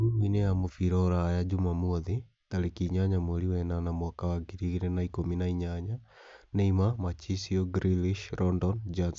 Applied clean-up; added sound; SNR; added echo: none; none; none; none.